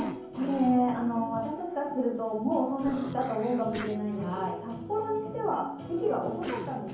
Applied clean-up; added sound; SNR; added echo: none; Cough; 15 dB; reverberation time 0.7 s.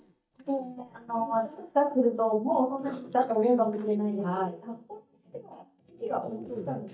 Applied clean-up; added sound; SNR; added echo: neural mask model DeepFilterNet 3.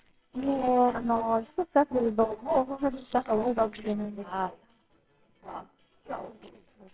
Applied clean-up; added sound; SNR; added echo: neural separator model SepFormer WHAMR!.